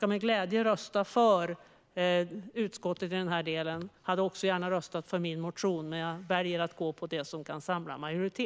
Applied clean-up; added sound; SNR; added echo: none; none; none; none.